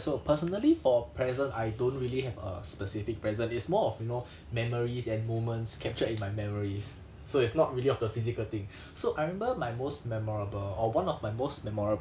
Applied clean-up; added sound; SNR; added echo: none; none; none; none.